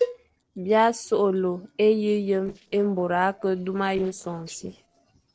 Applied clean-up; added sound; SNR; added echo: neural separator model SepFormer DNS4.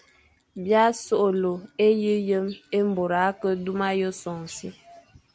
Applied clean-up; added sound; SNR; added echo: none; none; none; none.